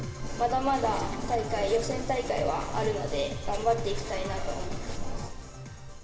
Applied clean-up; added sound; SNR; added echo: none; Writing; 19 dB; reverberation time 2.0 s.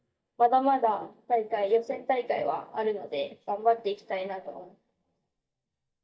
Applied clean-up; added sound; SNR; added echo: neural mask model DeepFilterNet 3.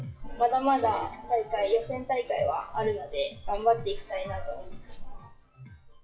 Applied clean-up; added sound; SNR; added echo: classical method WPE with log-MMSE.